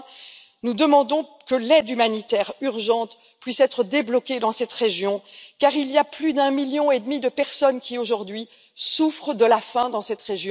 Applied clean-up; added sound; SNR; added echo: none; none; none; none.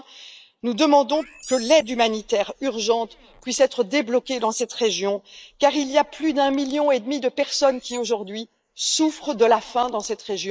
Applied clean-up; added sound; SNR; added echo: neural mask model Resemble Enhance denoiser.